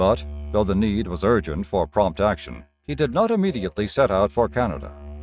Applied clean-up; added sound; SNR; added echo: neural mask model RNNoise.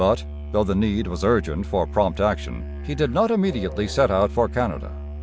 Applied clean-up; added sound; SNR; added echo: none; Musical instrument; 9 dB; none.